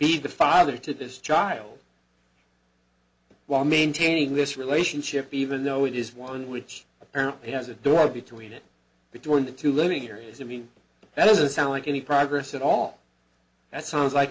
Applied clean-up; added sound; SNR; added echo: none; none; none; none.